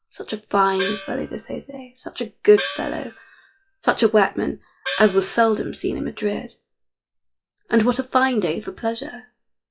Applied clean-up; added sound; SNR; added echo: classical method log-MMSE.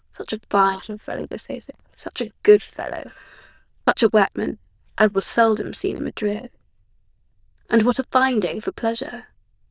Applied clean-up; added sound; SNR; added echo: neural diffusion model UNIVERSE++.